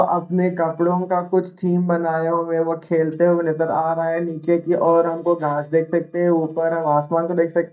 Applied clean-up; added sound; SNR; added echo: neural mask model DeepFilterNet 3.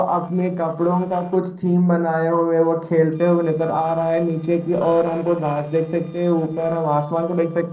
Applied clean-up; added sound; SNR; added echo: neural separator model SepFormer DNS4.